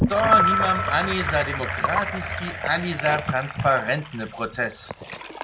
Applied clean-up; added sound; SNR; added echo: none; Sink (filling or washing) / Gurgling + Glockenspiel; 0 dB; none.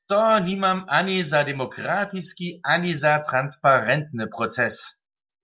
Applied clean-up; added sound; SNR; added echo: none; none; none; none.